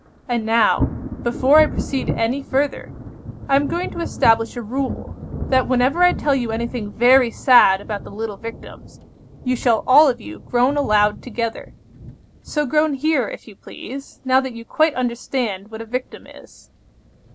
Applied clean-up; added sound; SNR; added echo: none; Thunder; 11 dB; none.